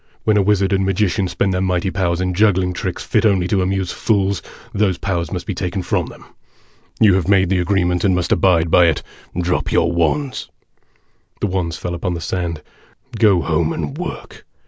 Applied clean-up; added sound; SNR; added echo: none; none; none; none.